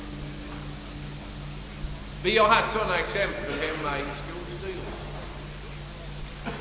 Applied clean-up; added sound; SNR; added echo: none; Gong; 17 dB; none.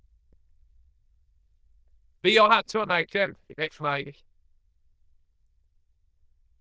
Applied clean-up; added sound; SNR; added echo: neural diffusion model UNIVERSE++.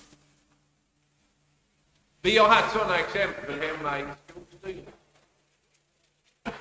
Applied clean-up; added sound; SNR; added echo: neural mask model RNNoise.